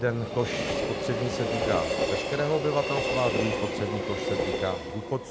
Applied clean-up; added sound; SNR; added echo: none; Train; 0 dB; none.